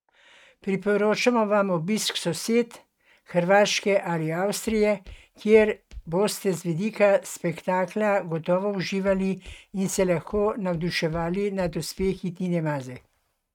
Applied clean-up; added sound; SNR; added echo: neural mask model RNNoise.